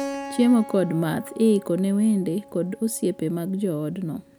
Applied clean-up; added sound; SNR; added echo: none; Keyboard (musical); 15 dB; none.